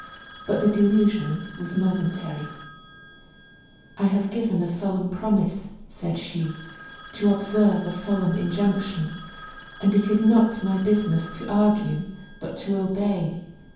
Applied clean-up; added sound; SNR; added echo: none; Telephone; 16 dB; reverberation time 0.9 s.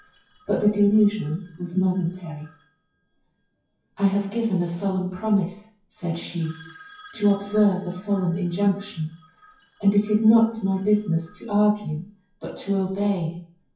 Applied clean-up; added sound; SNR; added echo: classical method WPE with log-MMSE.